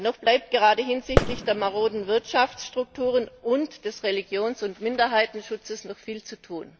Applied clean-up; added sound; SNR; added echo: none; Fireworks; 4 dB; none.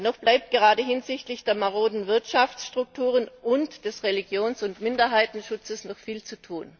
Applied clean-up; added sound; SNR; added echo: none; none; none; none.